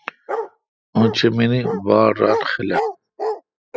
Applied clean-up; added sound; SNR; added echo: classical method spectral subtraction.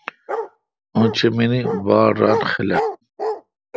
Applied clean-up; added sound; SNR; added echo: none; Bark; 7 dB; none.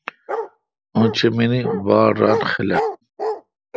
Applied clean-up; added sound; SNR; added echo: neural mask model Resemble Enhance denoiser.